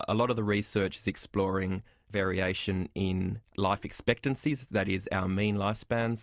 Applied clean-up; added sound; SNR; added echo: none; none; none; none.